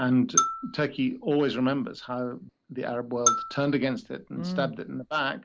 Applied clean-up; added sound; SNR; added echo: none; Marimba, xylophone; 4 dB; none.